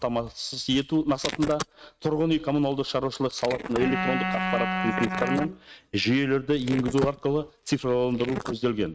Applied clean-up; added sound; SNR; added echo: neural mask model RNNoise.